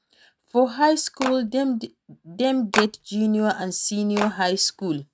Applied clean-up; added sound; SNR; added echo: neural mask model RNNoise.